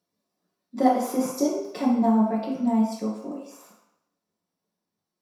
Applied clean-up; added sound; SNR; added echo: none; none; none; reverberation time 0.7 s.